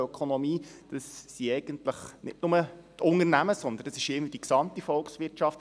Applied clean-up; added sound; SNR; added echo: none; none; none; none.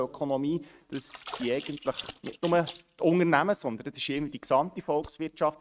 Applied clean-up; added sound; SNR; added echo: neural mask model RNNoise.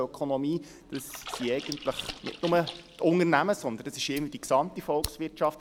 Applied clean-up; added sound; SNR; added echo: none; Fire + Splash, splatter; 15 dB; none.